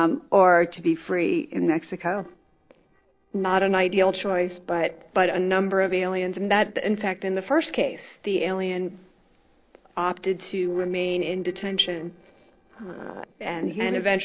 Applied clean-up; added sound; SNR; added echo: neural separator model SepFormer DNS4.